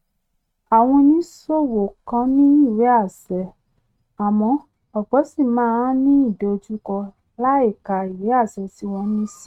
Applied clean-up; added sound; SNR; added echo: neural mask model RNNoise.